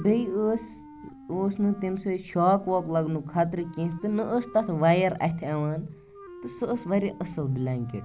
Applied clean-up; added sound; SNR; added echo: none; Wind instrument, woodwind instrument; 20 dB; none.